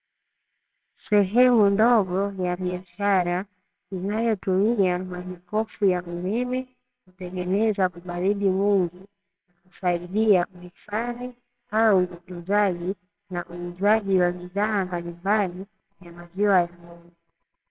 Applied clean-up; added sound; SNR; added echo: neural separator model SepFormer WHAMR!.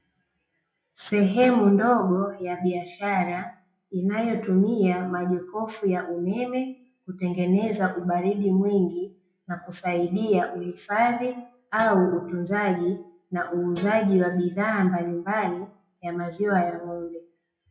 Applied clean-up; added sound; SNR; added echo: classical method WPE with log-MMSE.